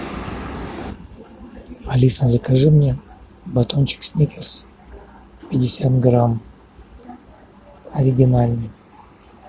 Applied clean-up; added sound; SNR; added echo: none; none; none; none.